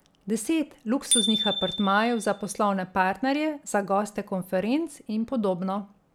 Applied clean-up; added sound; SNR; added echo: none; Bicycle bell; 5 dB; none.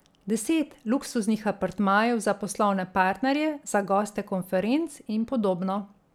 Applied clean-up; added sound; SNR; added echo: none; none; none; none.